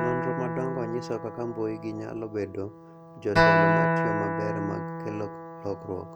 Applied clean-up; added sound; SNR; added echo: none; Acoustic guitar; -5 dB; none.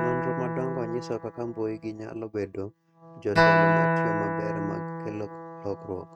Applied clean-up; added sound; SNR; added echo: neural mask model RNNoise.